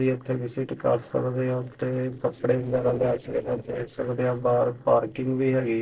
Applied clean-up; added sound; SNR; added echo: neural separator model SepFormer DNS4.